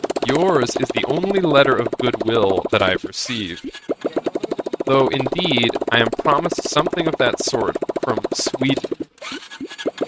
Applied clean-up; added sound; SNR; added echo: neural mask model RNNoise.